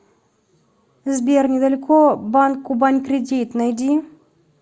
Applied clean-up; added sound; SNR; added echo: none; none; none; none.